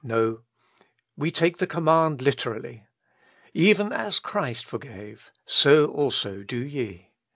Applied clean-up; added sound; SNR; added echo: none; none; none; none.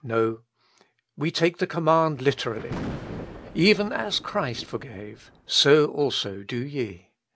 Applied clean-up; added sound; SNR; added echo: none; Thunder; 13 dB; none.